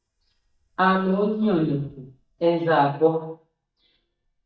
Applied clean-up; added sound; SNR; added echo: neural mask model DeepFilterNet 3.